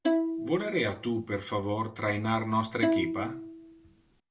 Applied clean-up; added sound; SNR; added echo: none; Bowed string instrument; 0 dB; reverberation time 0.2 s.